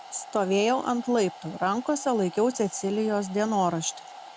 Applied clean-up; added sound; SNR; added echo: none; Domestic sounds, home sounds; 17 dB; none.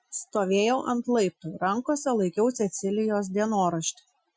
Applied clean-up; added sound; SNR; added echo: classical method Wiener filter.